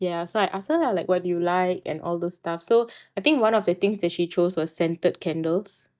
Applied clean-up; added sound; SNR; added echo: neural mask model DeepFilterNet 3.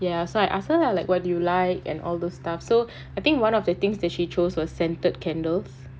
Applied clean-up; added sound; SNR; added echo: none; Organ; 19 dB; none.